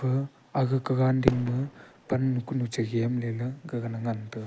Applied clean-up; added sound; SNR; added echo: none; Fireworks; 7 dB; none.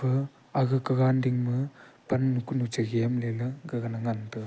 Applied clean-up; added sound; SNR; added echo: none; none; none; none.